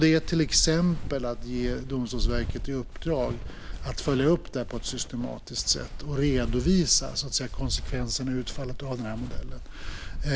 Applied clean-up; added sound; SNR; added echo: none; Walk, footsteps; 4 dB; none.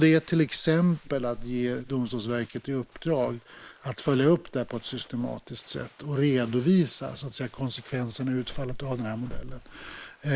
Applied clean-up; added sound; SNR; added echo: neural mask model Resemble Enhance denoiser.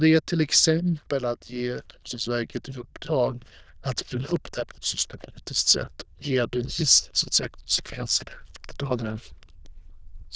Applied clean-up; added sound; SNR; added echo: neural diffusion model UNIVERSE++.